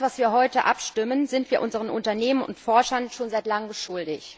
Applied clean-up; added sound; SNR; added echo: none; none; none; none.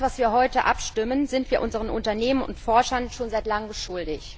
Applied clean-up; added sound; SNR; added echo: none; Livestock, farm animals, working animals; 13 dB; none.